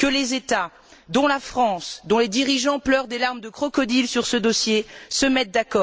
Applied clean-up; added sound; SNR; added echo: none; none; none; none.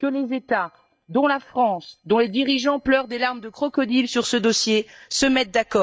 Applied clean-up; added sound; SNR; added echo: neural mask model DeepFilterNet 3.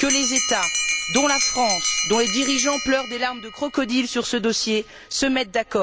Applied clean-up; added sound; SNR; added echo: none; Bell; 3 dB; none.